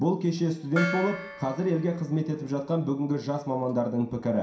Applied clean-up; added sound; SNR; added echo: none; Gong; 11 dB; reverberation time 0.5 s.